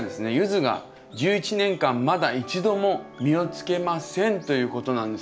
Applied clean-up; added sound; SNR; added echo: none; none; none; none.